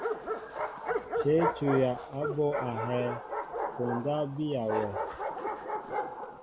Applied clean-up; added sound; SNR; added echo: none; Bark; 2 dB; none.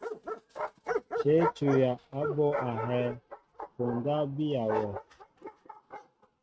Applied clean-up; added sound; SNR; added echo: neural mask model RNNoise.